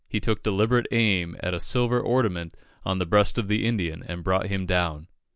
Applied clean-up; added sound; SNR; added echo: none; none; none; none.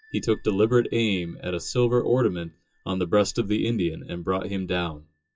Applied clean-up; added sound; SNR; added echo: classical method WPE with log-MMSE.